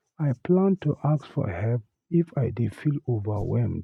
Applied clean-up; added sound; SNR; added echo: neural mask model RNNoise.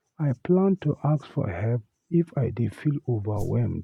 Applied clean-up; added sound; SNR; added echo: none; Whoosh, swoosh, swish; 10 dB; none.